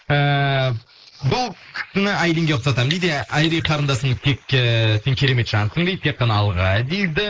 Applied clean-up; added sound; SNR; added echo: neural mask model Resemble Enhance denoiser.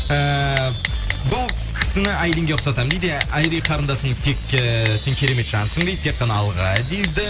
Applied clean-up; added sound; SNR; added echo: none; Typing + Wind chime; 6 dB; none.